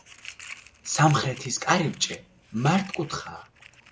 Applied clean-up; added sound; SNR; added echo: none; Fire; 18 dB; none.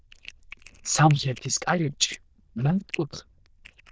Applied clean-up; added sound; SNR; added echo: neural diffusion model UNIVERSE++.